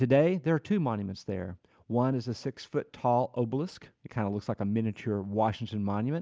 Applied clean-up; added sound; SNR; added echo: none; none; none; none.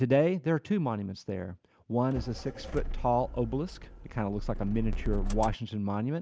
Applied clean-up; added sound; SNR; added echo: none; Motor vehicle (road); 4 dB; none.